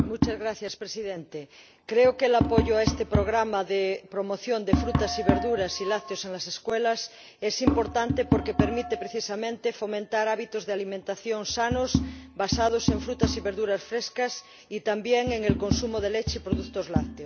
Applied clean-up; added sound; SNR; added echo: none; Tap; 3 dB; none.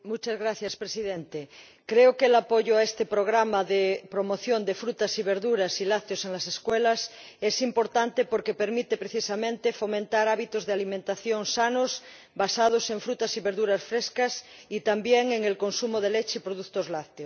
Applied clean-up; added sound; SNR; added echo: none; none; none; none.